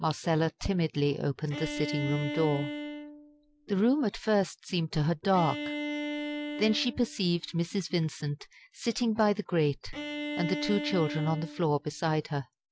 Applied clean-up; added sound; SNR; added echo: none; Bowed string instrument; 7 dB; none.